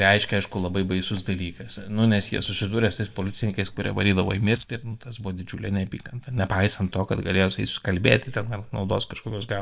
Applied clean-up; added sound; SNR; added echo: neural mask model DeepFilterNet 3.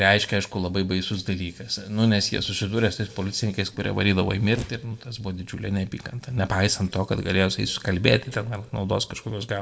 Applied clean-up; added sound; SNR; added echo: neural separator model SepFormer DNS4.